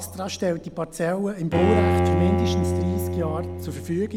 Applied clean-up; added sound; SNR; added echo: none; Bowed string instrument; -2 dB; none.